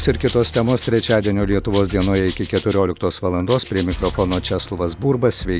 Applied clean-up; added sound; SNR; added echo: none; Rattle (instrument); 17 dB; none.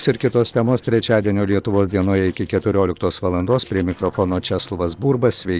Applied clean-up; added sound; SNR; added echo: neural separator model SepFormer DNS4.